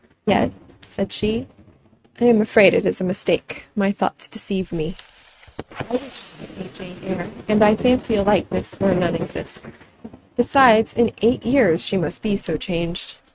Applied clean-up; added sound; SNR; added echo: neural mask model RNNoise.